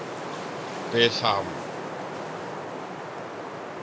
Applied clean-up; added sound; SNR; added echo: none; Wind; 3 dB; none.